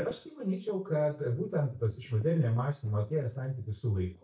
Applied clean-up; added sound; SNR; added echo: neural mask model DeepFilterNet 3.